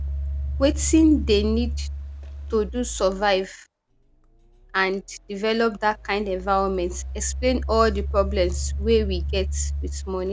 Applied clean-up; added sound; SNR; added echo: none; Engine; 5 dB; none.